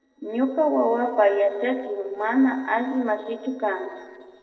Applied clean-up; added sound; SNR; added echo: neural separator model SepFormer DNS4.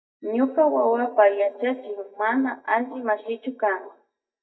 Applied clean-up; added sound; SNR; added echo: neural mask model DeepFilterNet 3.